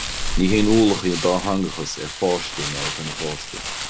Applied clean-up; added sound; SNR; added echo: none; Crumpling, crinkling; 5 dB; none.